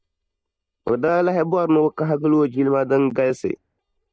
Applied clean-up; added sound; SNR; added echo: neural mask model DeepFilterNet 3.